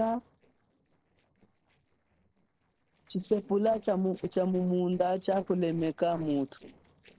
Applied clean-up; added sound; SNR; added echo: neural separator model SepFormer DNS4.